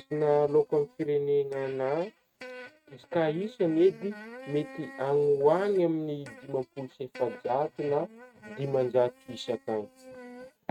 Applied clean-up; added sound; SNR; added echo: neural mask model RNNoise.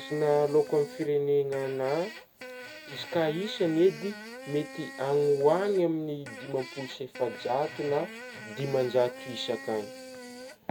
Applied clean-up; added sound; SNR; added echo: none; Fart; 15 dB; none.